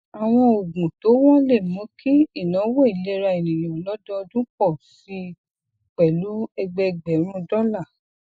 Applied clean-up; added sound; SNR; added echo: neural mask model Resemble Enhance denoiser.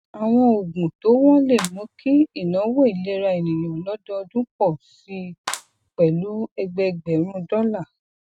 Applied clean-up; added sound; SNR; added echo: neural mask model RNNoise.